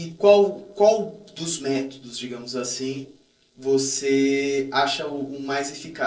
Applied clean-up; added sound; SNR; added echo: neural separator model SepFormer DNS4.